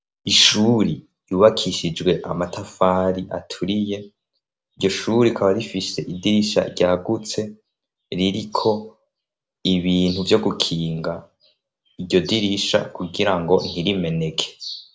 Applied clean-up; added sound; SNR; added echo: none; none; none; none.